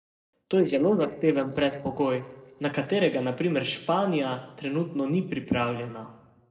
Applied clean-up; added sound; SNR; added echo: neural separator model SepFormer DNS4.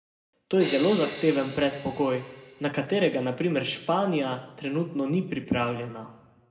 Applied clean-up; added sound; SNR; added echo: none; Crash cymbal; 13 dB; reverberation time 0.8 s.